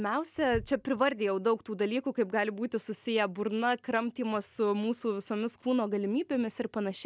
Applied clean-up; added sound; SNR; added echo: none; none; none; none.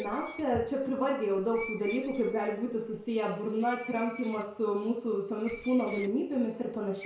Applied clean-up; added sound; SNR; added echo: none; Screech; 17 dB; reverberation time 0.6 s.